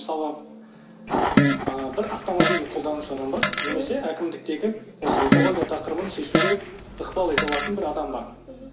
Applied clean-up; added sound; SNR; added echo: none; Fart; -4 dB; reverberation time 0.8 s.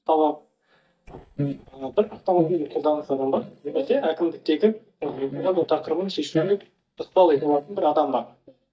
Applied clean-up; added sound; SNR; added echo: neural mask model DeepFilterNet 3.